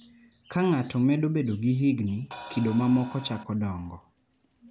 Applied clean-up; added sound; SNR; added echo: none; Crash cymbal; 14 dB; none.